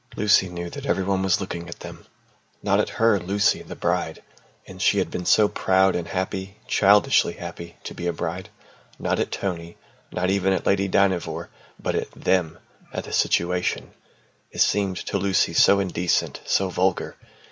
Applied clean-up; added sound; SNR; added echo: none; none; none; none.